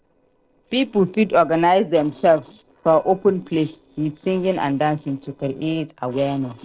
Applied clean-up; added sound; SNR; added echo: neural separator model SepFormer DNS4.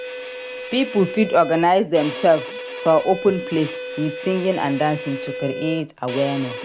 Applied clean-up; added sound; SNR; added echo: none; Bowed string instrument; 10 dB; none.